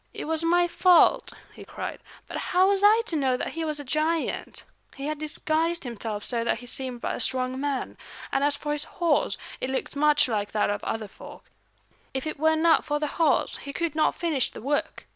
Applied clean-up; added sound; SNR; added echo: none; none; none; none.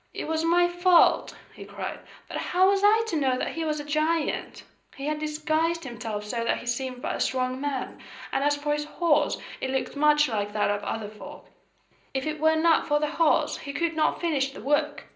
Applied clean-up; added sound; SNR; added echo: none; none; none; reverberation time 0.5 s.